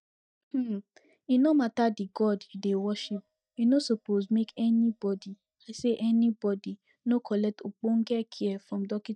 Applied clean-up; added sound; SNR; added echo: neural mask model DeepFilterNet 3.